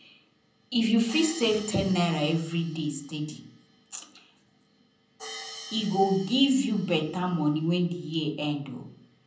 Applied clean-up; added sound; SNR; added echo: none; Hi-hat; 19 dB; reverberation time 0.6 s.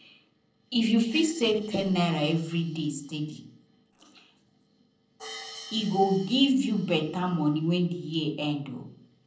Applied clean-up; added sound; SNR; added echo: neural separator model SepFormer DNS4.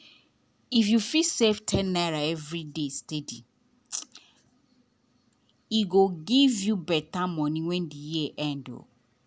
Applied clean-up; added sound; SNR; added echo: none; none; none; none.